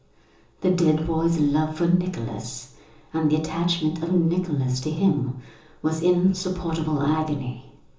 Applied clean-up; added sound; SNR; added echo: none; none; none; reverberation time 0.6 s.